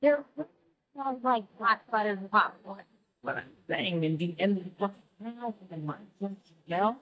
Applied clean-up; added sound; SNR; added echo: neural mask model DeepFilterNet 3.